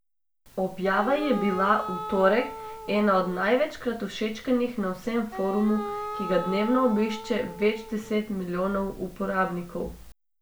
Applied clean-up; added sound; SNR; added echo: none; Wind instrument, woodwind instrument; 10 dB; none.